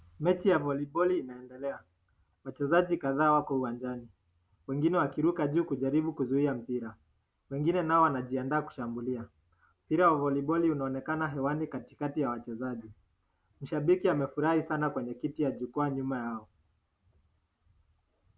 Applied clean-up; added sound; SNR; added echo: none; none; none; none.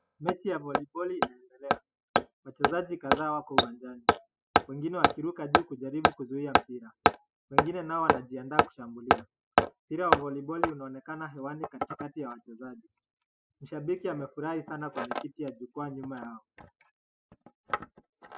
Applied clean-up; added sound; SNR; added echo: classical method spectral subtraction.